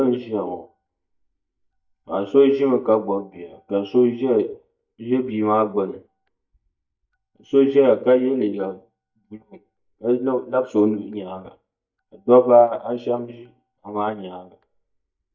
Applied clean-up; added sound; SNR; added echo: neural mask model DeepFilterNet 3.